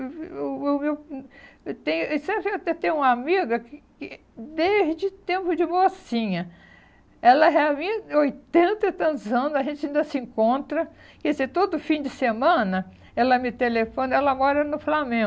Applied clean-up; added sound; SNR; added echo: none; none; none; none.